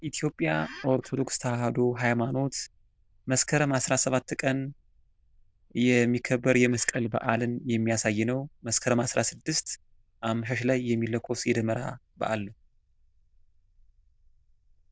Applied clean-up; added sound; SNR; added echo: neural diffusion model UNIVERSE++.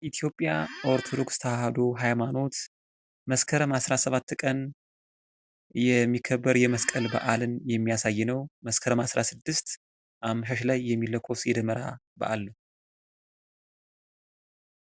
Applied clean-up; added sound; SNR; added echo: none; Squeak; 13 dB; none.